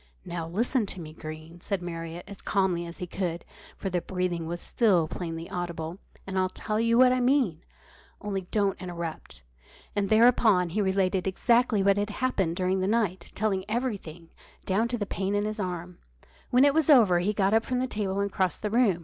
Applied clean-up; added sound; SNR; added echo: none; none; none; none.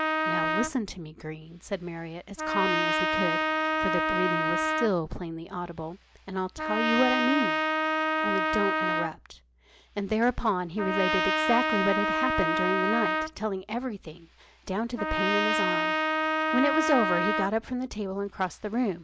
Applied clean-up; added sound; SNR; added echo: none; Trumpet; -1 dB; none.